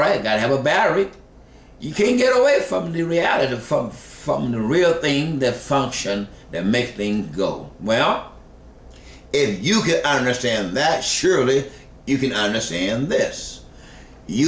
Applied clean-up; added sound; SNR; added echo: none; none; none; none.